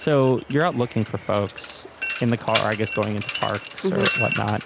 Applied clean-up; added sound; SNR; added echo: none; Mechanisms; 4 dB; none.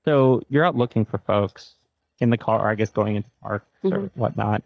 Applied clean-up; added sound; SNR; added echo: neural mask model DeepFilterNet 3.